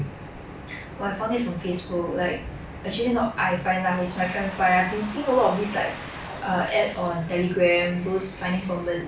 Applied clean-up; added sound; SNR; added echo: none; Domestic sounds, home sounds; 19 dB; none.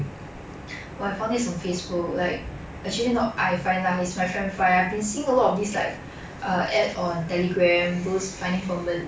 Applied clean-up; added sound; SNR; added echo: none; none; none; none.